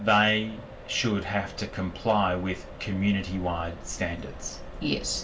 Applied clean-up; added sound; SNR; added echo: none; Accelerating, revving, vroom; 13 dB; reverberation time 0.2 s.